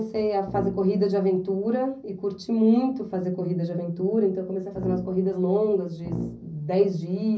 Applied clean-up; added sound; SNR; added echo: none; Brass instrument; 12 dB; reverberation time 0.5 s.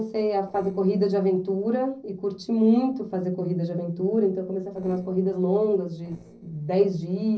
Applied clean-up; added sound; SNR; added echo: neural separator model SepFormer DNS4.